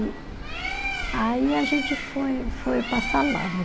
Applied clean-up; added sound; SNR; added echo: none; Bird; 4 dB; none.